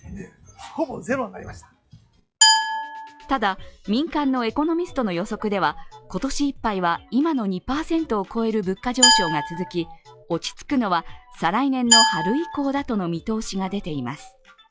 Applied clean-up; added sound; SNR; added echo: classical method log-MMSE.